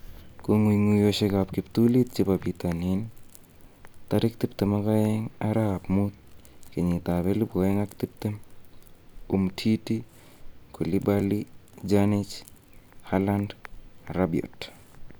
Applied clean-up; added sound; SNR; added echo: none; Crackle; 19 dB; none.